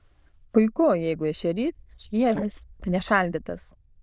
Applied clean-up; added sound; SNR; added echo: neural diffusion model UNIVERSE++.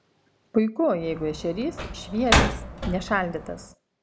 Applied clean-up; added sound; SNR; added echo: none; Slam; 0 dB; none.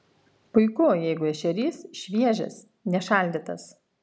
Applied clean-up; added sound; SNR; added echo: none; none; none; none.